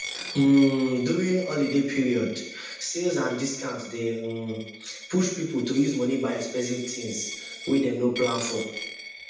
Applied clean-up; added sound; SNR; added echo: none; Coin (dropping); 14 dB; reverberation time 0.8 s.